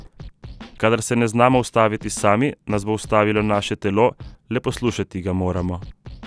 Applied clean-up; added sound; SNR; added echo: none; Scratching (performance technique); 20 dB; none.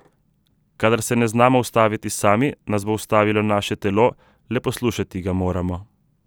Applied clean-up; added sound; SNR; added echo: none; none; none; none.